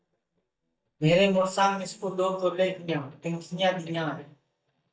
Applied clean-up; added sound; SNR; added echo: neural mask model DeepFilterNet 3.